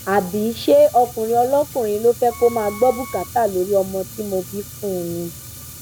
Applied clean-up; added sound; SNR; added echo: none; Wind instrument, woodwind instrument + Fire; 16 dB; none.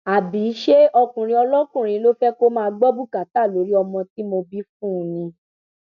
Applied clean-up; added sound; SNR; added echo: none; none; none; none.